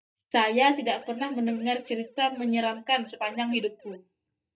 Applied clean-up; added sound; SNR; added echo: neural mask model DeepFilterNet 3.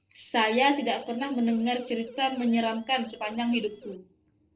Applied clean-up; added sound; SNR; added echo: neural separator model SepFormer DNS4.